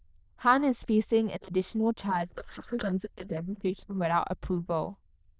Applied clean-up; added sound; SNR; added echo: neural diffusion model UNIVERSE++.